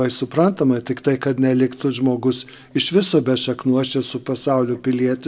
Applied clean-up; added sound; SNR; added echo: none; none; none; reverberation time 1.1 s.